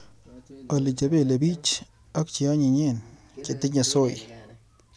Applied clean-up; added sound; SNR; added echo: none; none; none; none.